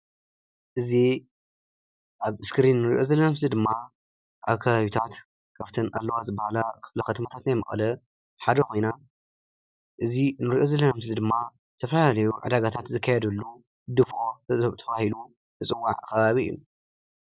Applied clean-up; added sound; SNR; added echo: none; none; none; none.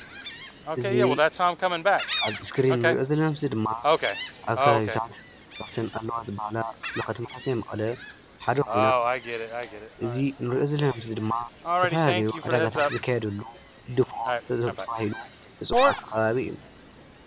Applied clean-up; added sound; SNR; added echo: none; Gull, seagull; 0 dB; none.